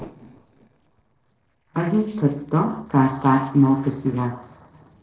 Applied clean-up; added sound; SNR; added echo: neural separator model SepFormer DNS4.